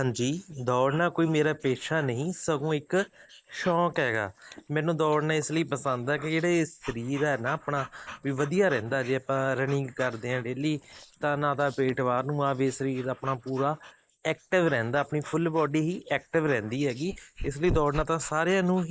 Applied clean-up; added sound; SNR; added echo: neural mask model Resemble Enhance denoiser.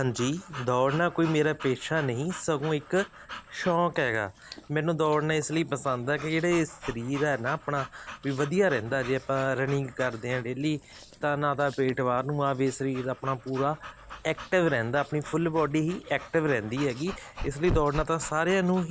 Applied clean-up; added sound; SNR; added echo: none; Dog / Breathing; 14 dB; none.